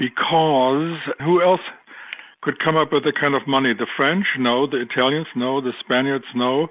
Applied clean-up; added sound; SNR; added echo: none; none; none; none.